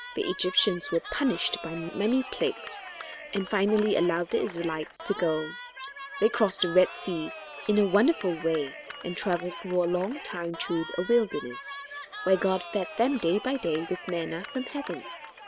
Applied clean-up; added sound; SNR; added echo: none; Cheering; 12 dB; none.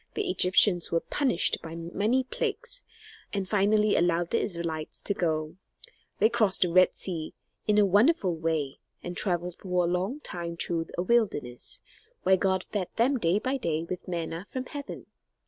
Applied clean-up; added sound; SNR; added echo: none; none; none; none.